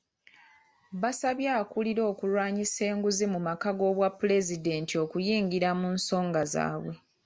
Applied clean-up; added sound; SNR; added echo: none; none; none; none.